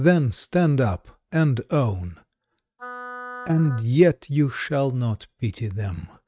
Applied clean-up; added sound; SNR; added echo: neural mask model RNNoise.